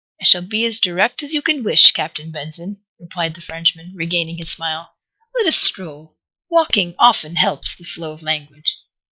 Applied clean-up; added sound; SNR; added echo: neural mask model Resemble Enhance denoiser.